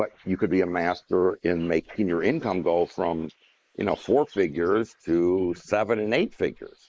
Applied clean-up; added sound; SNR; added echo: neural mask model Resemble Enhance denoiser.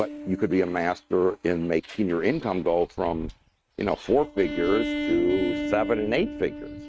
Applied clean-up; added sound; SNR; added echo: neural mask model RNNoise.